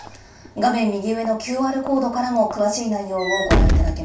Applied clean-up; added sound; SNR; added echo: none; Walk, footsteps / Slam; 2 dB; reverberation time 0.3 s.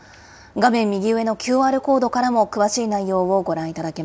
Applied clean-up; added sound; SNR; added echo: none; none; none; none.